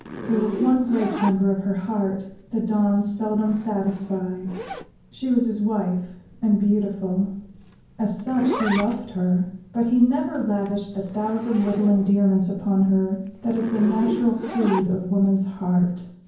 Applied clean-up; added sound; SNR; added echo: none; Zipper (clothing); 13 dB; reverberation time 0.9 s.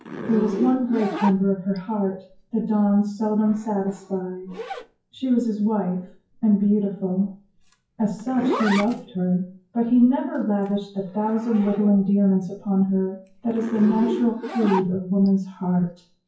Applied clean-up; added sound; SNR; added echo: classical method WPE with log-MMSE.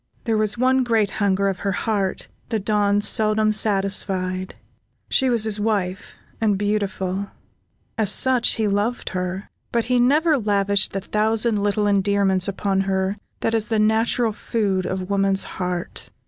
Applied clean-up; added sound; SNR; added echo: none; none; none; none.